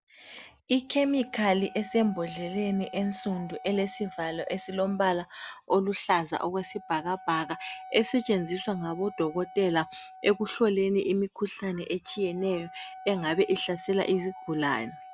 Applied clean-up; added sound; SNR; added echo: none; Wind instrument, woodwind instrument; 18 dB; none.